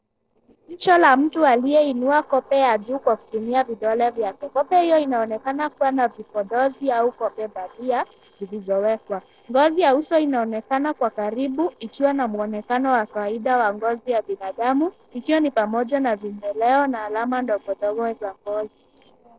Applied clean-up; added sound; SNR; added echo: neural separator model SepFormer DNS4.